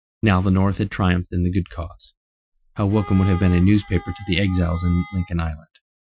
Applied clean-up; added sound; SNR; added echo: classical method Wiener filter.